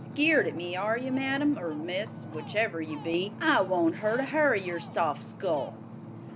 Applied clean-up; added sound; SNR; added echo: none; Ocean; 12 dB; none.